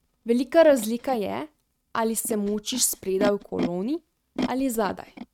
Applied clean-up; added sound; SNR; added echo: neural mask model RNNoise.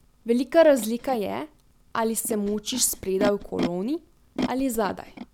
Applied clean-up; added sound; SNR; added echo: none; Animal; 10 dB; none.